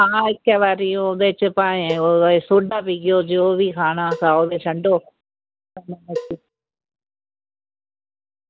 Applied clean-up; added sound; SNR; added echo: none; Cowbell; 15 dB; none.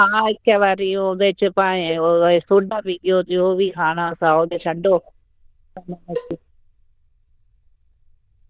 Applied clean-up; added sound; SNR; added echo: neural diffusion model UNIVERSE++.